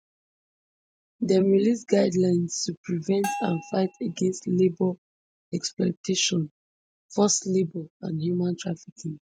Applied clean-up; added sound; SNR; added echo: none; Bell; 11 dB; none.